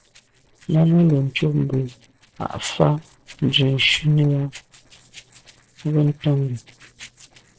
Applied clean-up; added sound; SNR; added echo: neural separator model SepFormer DNS4.